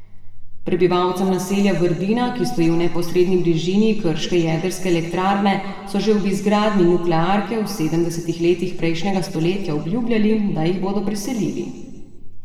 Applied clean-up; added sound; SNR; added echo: none; none; none; reverberation time 1.6 s.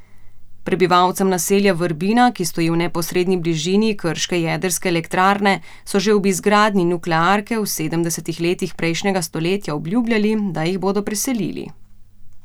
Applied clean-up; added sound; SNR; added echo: none; none; none; none.